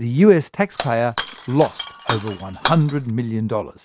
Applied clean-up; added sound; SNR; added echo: none; Shatter; 10 dB; none.